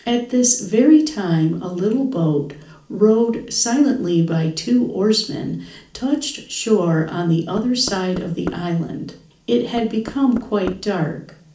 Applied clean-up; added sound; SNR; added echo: none; Knock; 14 dB; reverberation time 0.4 s.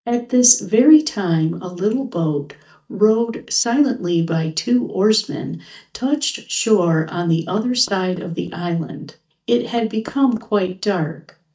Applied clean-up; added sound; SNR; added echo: neural mask model DeepFilterNet 3.